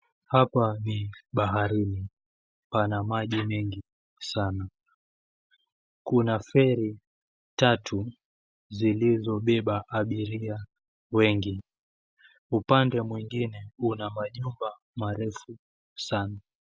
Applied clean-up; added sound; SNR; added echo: none; none; none; none.